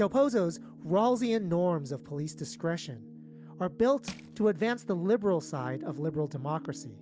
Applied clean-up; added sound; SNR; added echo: none; Crushing; 16 dB; none.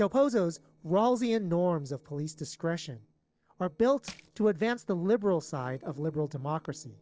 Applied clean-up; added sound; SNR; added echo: neural separator model SepFormer DNS4.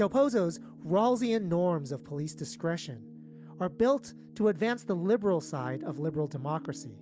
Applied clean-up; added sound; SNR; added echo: none; none; none; none.